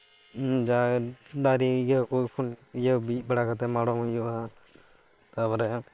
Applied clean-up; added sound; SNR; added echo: neural separator model SepFormer WHAM!.